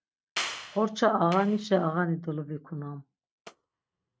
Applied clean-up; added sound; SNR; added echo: neural mask model RNNoise.